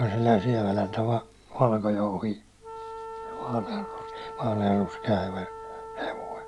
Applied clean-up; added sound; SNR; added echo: none; Wind instrument, woodwind instrument; 13 dB; none.